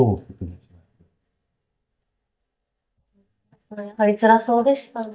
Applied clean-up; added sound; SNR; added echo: neural mask model DeepFilterNet 3.